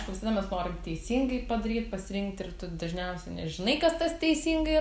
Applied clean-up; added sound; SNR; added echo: none; none; none; none.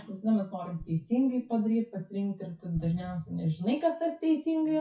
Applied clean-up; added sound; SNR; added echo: classical method WPE with log-MMSE.